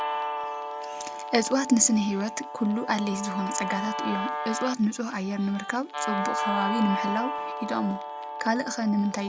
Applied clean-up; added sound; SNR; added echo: none; Guitar; 5 dB; none.